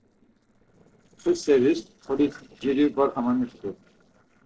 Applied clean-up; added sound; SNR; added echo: neural separator model SepFormer DNS4.